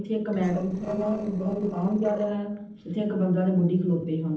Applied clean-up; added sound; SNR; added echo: neural separator model SepFormer DNS4.